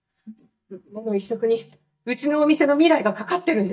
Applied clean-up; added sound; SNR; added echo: neural mask model DeepFilterNet 3.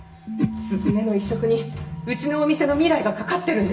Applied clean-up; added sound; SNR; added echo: none; Whoosh, swoosh, swish; 3 dB; reverberation time 0.7 s.